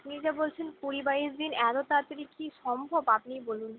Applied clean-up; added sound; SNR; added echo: none; none; none; none.